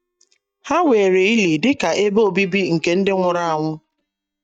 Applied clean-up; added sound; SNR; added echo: neural mask model DeepFilterNet 3.